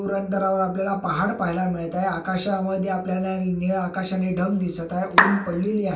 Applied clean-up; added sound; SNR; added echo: none; Clapping; -2 dB; reverberation time 0.3 s.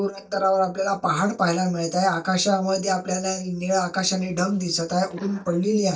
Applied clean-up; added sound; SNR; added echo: neural mask model DeepFilterNet 3.